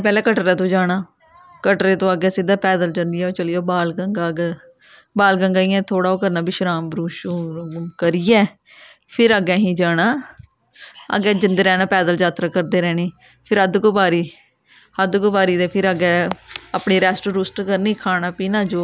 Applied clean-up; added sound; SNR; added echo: none; none; none; none.